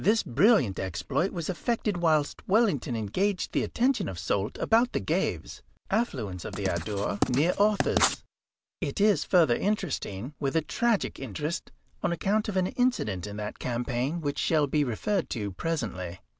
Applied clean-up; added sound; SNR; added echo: none; Writing; 4 dB; none.